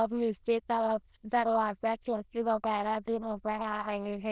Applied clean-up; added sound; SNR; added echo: neural diffusion model UNIVERSE++.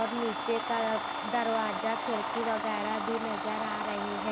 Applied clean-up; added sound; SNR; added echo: none; Domestic sounds, home sounds; 1 dB; none.